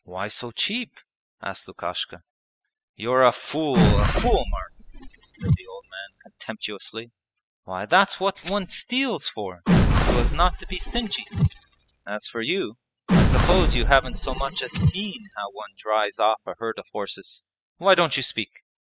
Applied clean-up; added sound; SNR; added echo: classical method spectral subtraction.